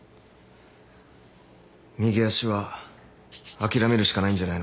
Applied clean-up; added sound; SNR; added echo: none; Rattle (instrument); 4 dB; none.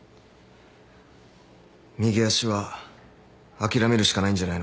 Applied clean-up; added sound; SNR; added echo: none; none; none; none.